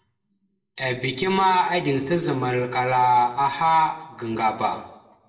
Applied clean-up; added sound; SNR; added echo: none; none; none; reverberation time 0.7 s.